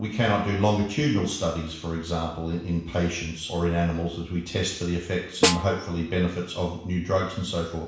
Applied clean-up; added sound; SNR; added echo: none; Snare drum; 2 dB; reverberation time 0.7 s.